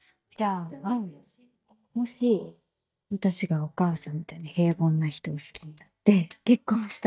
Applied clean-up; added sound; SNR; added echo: neural mask model DeepFilterNet 3.